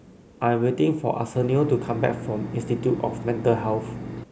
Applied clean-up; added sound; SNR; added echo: none; Engine; 9 dB; none.